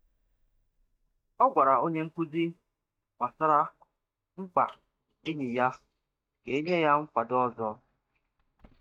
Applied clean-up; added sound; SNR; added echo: neural mask model DeepFilterNet 3.